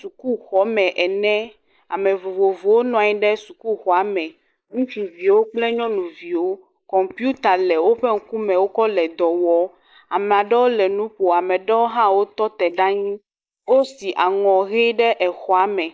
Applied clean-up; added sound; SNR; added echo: neural mask model Resemble Enhance denoiser.